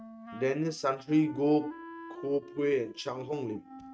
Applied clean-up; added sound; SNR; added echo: neural mask model RNNoise.